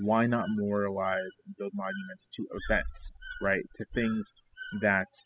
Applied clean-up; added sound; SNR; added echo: classical method spectral subtraction.